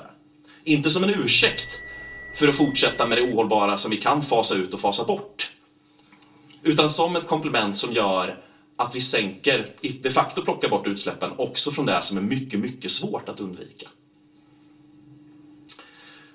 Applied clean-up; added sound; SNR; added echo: none; Bell; 13 dB; reverberation time 0.3 s.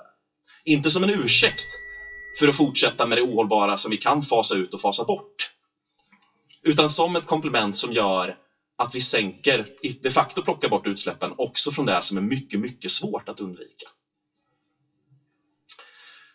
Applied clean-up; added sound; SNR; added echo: classical method WPE with log-MMSE.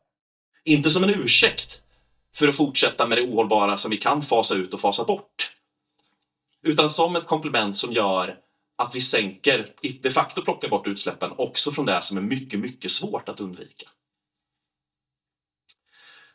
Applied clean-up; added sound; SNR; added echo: neural mask model DeepFilterNet 3.